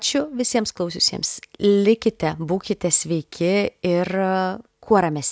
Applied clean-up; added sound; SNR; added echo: none; none; none; none.